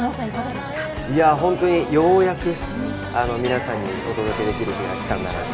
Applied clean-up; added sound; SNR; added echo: none; none; none; none.